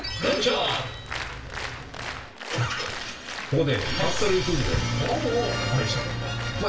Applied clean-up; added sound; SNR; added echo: none; Applause; 11 dB; reverberation time 0.3 s.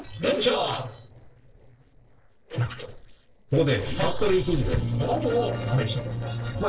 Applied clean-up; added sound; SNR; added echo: neural separator model SepFormer DNS4.